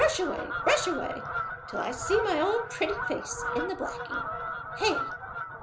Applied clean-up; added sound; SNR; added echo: none; Fowl; 4 dB; none.